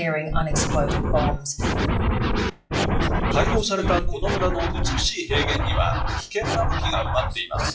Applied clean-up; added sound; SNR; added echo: classical method WPE with log-MMSE.